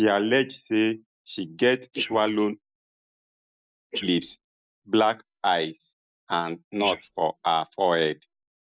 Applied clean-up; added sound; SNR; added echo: neural mask model Resemble Enhance denoiser.